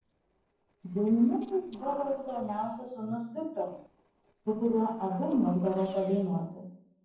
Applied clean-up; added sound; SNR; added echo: neural separator model SepFormer DNS4.